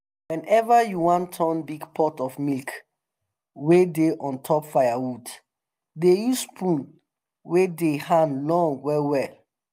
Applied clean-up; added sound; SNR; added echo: none; none; none; none.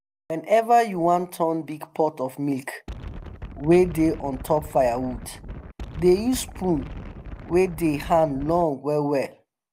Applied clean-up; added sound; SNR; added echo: none; Wind; 13 dB; none.